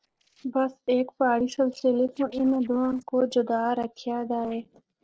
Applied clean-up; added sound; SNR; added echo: neural separator model SepFormer DNS4.